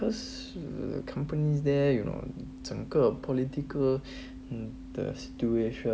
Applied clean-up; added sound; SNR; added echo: none; none; none; none.